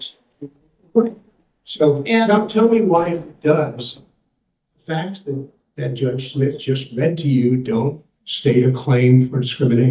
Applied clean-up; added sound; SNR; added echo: neural mask model DeepFilterNet 3.